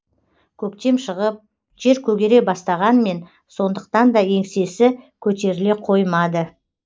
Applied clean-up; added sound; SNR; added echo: neural mask model Resemble Enhance denoiser.